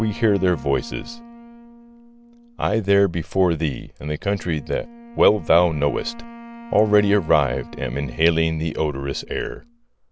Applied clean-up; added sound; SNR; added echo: none; Wind instrument, woodwind instrument; 19 dB; none.